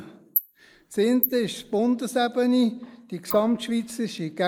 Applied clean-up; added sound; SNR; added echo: neural mask model Resemble Enhance denoiser.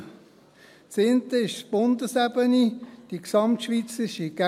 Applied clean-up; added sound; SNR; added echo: none; none; none; none.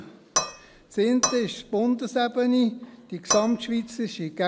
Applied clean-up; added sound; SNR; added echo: none; Cutlery, silverware / Dishes, pots, and pans; 2 dB; none.